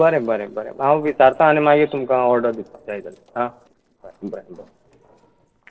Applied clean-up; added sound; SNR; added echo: neural separator model SepFormer DNS4.